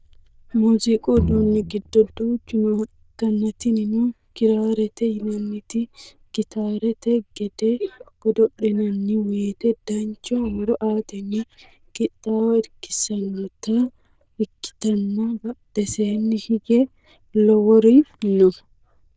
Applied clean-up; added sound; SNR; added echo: neural diffusion model UNIVERSE++.